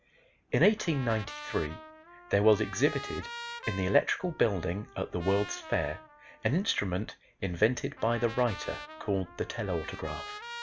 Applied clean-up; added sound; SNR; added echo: none; Trumpet; 14 dB; none.